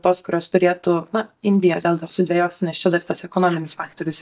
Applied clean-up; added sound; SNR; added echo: neural mask model DeepFilterNet 3.